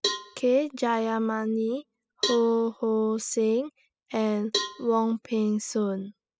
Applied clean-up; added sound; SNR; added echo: classical method spectral subtraction.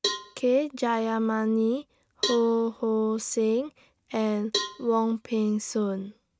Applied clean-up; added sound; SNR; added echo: neural mask model RNNoise.